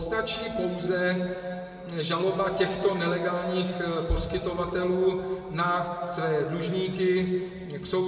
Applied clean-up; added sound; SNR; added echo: none; none; none; reverberation time 2.3 s.